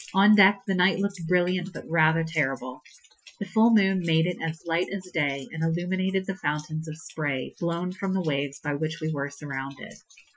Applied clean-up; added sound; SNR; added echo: classical method Wiener filter.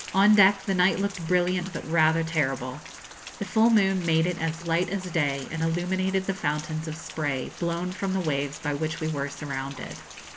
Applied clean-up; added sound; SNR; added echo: none; Rain; 17 dB; none.